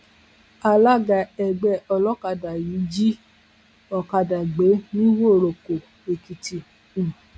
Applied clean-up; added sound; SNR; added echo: none; none; none; none.